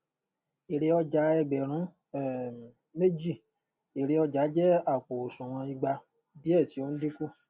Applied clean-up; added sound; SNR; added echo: none; none; none; none.